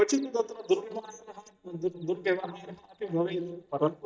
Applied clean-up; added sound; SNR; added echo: neural mask model DeepFilterNet 3.